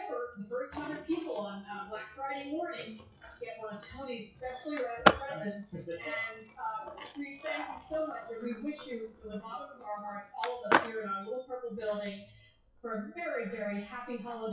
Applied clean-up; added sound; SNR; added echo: classical method WPE with log-MMSE.